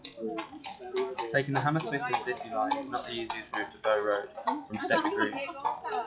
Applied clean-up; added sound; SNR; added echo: classical method WPE with log-MMSE.